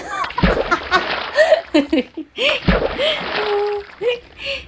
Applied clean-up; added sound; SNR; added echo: none; Splash, splatter; 3 dB; none.